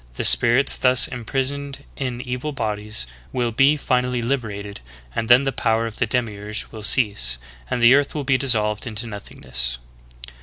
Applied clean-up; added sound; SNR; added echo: none; none; none; none.